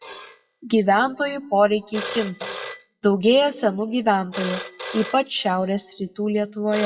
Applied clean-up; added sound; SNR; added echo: classical method WPE with log-MMSE.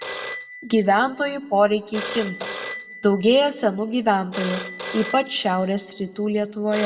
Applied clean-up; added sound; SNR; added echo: none; Telephone; 13 dB; reverberation time 1.4 s.